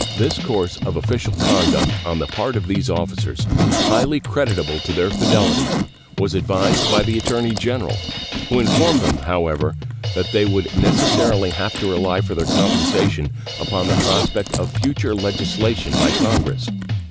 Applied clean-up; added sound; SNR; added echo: none; Drum kit + Zipper (clothing); -1 dB; none.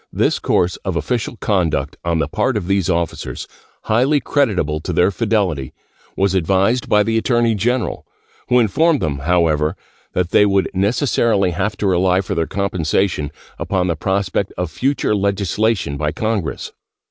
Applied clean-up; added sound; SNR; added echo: none; none; none; none.